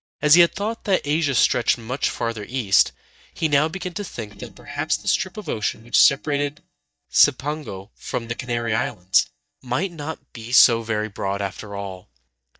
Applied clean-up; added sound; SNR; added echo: neural mask model DeepFilterNet 3.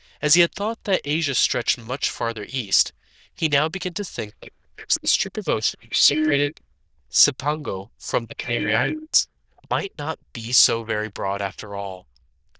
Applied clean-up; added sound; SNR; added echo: neural diffusion model UNIVERSE++.